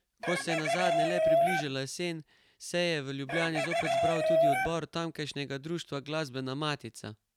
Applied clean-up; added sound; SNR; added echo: none; Chicken, rooster; -4 dB; none.